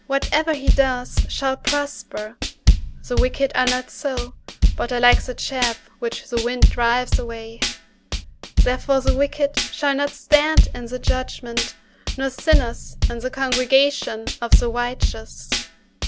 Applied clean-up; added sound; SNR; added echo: none; Drum / Drum kit; -2 dB; none.